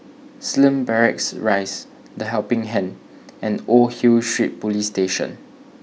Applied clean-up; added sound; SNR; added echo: none; none; none; none.